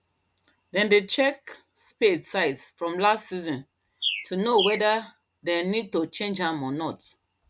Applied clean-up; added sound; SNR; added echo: none; Bird; 7 dB; none.